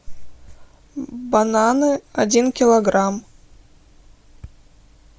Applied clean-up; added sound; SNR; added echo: none; none; none; none.